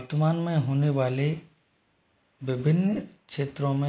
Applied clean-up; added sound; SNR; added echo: neural mask model Resemble Enhance denoiser.